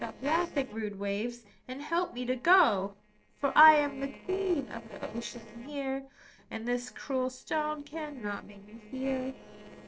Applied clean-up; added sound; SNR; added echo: neural separator model SepFormer DNS4.